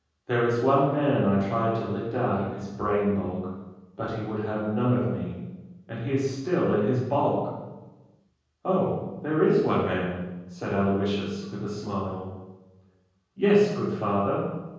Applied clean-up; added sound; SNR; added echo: none; none; none; reverberation time 1.3 s.